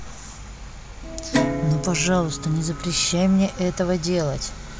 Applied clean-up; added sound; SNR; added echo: none; Guitar; 5 dB; none.